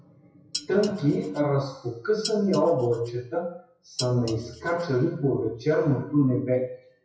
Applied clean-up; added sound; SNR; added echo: classical method WPE with log-MMSE.